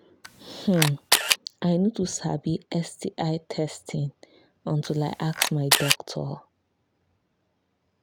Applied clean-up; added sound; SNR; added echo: none; Camera; -3 dB; none.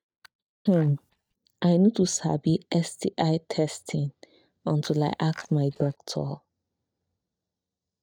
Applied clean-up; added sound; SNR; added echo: neural mask model DeepFilterNet 3.